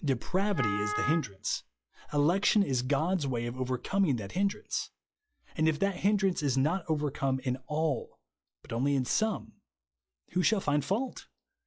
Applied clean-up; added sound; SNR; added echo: classical method log-MMSE.